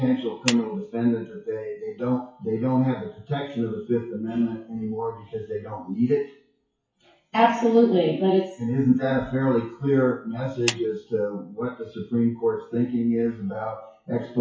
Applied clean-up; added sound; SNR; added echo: classical method WPE with log-MMSE.